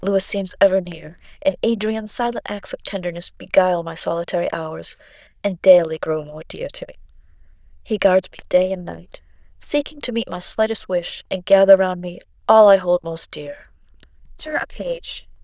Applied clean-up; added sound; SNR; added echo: neural diffusion model UNIVERSE++.